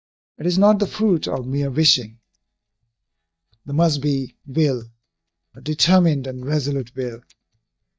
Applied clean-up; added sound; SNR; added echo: neural mask model DeepFilterNet 3.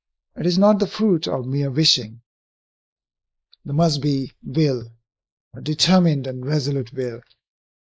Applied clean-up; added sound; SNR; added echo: neural mask model Resemble Enhance denoiser.